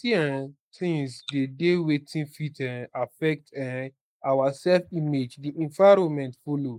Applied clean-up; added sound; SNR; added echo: neural mask model Resemble Enhance denoiser.